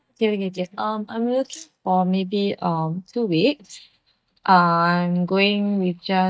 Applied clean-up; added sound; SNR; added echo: neural mask model DeepFilterNet 3.